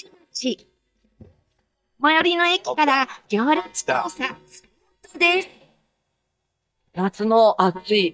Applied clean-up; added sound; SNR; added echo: neural mask model DeepFilterNet 3.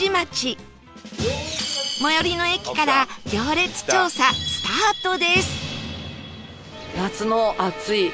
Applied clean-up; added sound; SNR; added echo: none; none; none; none.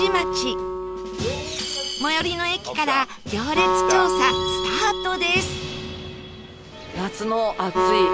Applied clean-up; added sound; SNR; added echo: none; Acoustic guitar; 2 dB; none.